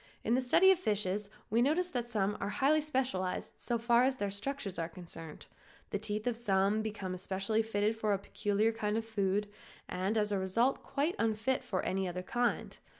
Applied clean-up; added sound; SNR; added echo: none; none; none; none.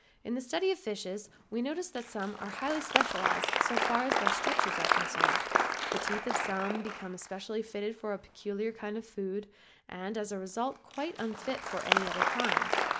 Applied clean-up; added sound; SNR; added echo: none; Applause; -2 dB; none.